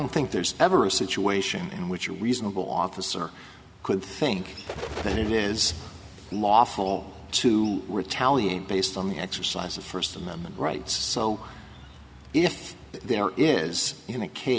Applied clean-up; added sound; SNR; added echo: none; Bird; 17 dB; none.